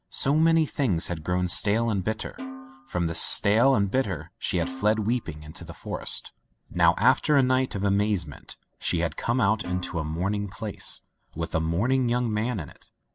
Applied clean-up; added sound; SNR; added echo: none; Snare drum; 16 dB; none.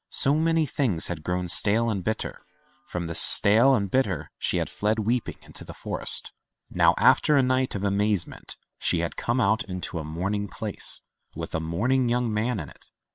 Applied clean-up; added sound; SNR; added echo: neural separator model SepFormer WHAM!.